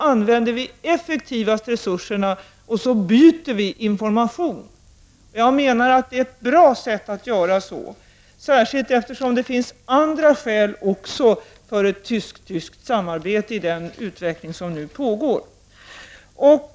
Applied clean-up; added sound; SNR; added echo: none; none; none; none.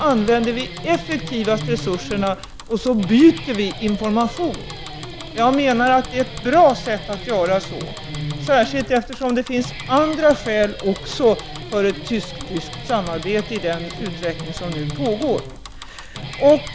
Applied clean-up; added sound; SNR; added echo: none; Guitar + Bicycle; 11 dB; none.